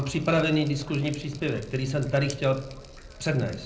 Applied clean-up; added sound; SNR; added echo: none; Drip; 18 dB; reverberation time 0.5 s.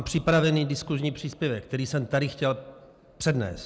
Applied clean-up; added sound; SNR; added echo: none; none; none; none.